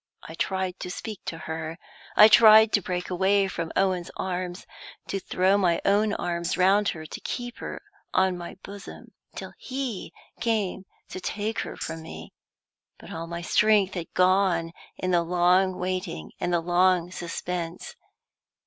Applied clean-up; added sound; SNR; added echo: none; Tambourine; 13 dB; none.